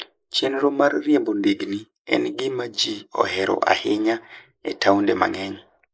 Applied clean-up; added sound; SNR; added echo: neural mask model Resemble Enhance denoiser.